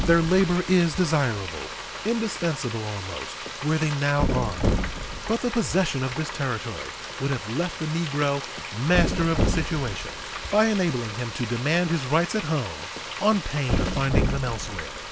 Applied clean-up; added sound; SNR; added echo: none; Thump, thud + Frying (food); 4 dB; none.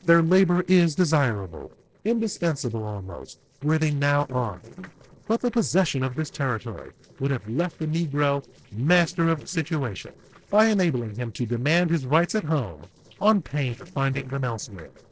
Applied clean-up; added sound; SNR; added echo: neural separator model SepFormer DNS4.